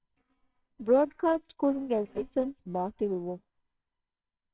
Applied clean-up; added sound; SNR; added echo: neural separator model SepFormer WHAMR!.